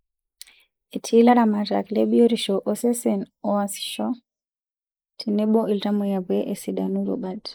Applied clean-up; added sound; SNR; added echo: neural mask model Resemble Enhance denoiser.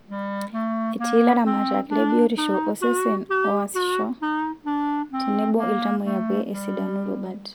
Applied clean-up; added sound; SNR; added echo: none; Wind instrument, woodwind instrument; 1 dB; none.